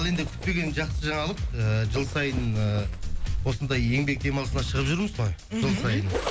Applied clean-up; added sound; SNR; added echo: none; Zipper (clothing); 10 dB; none.